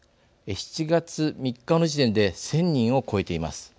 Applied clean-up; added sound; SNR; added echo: none; none; none; none.